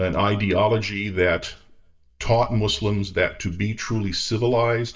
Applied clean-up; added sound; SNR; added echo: neural mask model DeepFilterNet 3.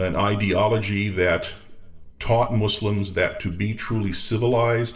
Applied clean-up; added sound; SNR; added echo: neural separator model SepFormer DNS4.